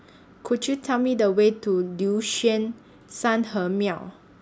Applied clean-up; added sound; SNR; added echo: none; none; none; none.